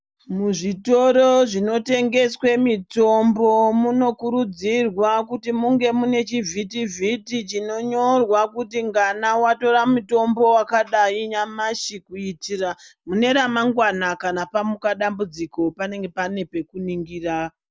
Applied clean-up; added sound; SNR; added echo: none; none; none; none.